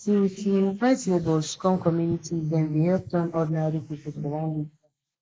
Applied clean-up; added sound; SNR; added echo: neural mask model Resemble Enhance denoiser.